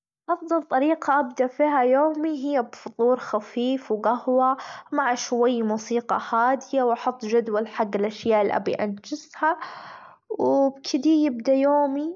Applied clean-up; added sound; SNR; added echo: none; none; none; none.